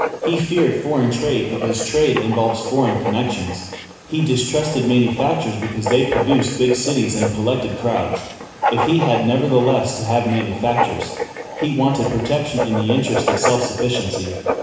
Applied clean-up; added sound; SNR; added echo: none; Writing; 6 dB; reverberation time 1.0 s.